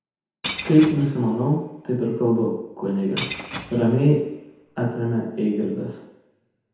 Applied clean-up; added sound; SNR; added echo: none; Shatter / Crushing; 14 dB; reverberation time 1.0 s.